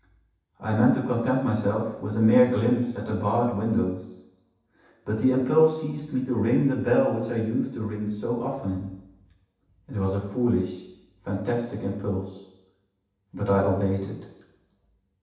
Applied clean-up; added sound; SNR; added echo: none; none; none; reverberation time 0.9 s.